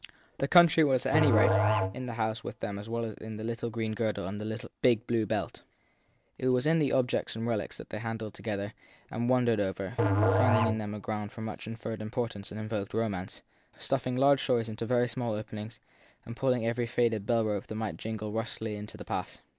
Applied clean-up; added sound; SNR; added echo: none; Musical instrument; 0 dB; none.